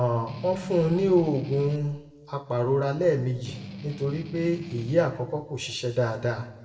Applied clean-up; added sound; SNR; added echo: none; Strum; 13 dB; reverberation time 0.7 s.